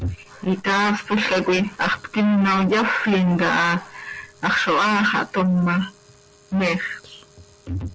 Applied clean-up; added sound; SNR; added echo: none; none; none; none.